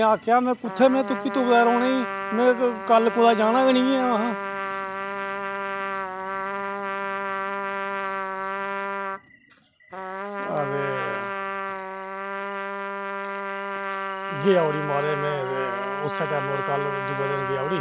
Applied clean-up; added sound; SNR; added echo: none; Trumpet; 5 dB; none.